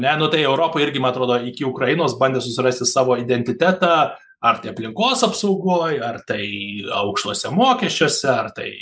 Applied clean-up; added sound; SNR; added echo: neural mask model Resemble Enhance denoiser.